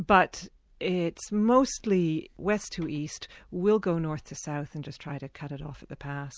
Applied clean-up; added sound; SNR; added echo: none; none; none; none.